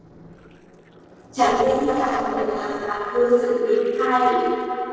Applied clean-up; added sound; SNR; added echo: neural separator model SepFormer DNS4.